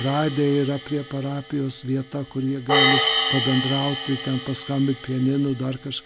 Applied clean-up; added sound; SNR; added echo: none; Hi-hat; 1 dB; none.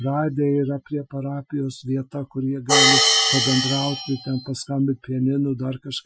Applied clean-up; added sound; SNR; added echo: classical method Wiener filter.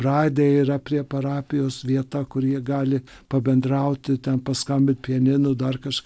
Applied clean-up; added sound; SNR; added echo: none; none; none; none.